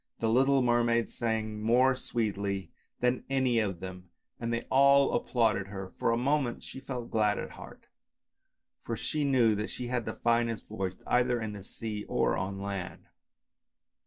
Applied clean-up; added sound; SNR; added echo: none; none; none; none.